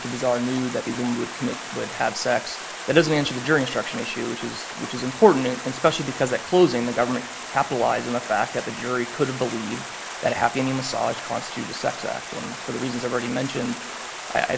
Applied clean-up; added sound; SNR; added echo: none; Stream; 10 dB; none.